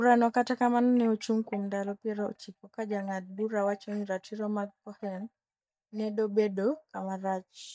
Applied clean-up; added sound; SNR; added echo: neural mask model DeepFilterNet 3.